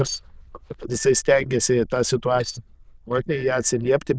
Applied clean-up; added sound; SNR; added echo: neural diffusion model UNIVERSE++.